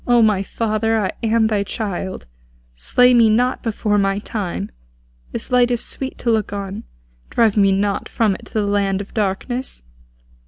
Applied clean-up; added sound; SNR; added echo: none; none; none; none.